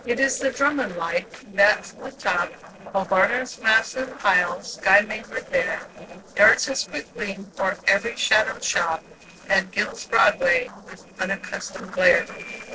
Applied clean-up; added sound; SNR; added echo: neural separator model SepFormer DNS4.